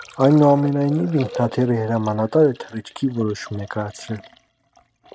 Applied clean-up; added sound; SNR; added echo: neural mask model RNNoise.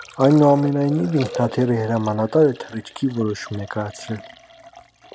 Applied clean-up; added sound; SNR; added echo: none; Liquid; 17 dB; none.